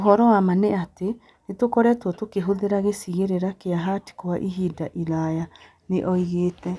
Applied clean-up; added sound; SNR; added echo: none; none; none; none.